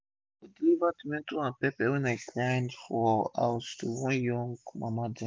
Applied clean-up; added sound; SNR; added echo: none; none; none; none.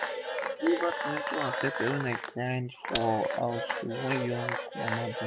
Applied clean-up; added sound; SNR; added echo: none; Glass + Applause / Cheering / Clapping; 1 dB; none.